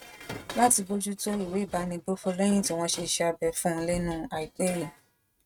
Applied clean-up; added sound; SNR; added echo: neural mask model RNNoise.